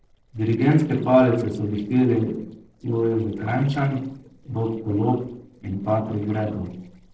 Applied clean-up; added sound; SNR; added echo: neural separator model SepFormer DNS4.